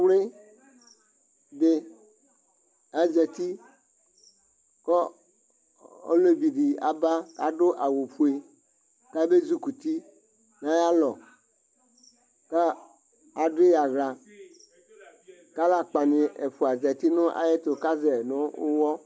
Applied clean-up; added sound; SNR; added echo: none; none; none; none.